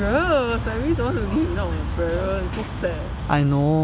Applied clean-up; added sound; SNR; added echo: none; none; none; none.